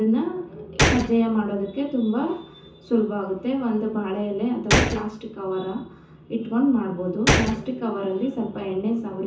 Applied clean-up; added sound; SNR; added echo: none; Gunshot, gunfire; 2 dB; reverberation time 0.6 s.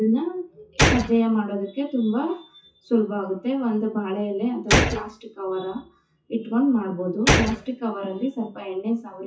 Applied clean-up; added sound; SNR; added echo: classical method WPE with log-MMSE.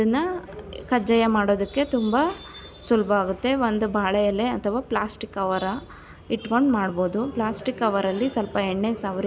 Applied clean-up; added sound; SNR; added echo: none; none; none; none.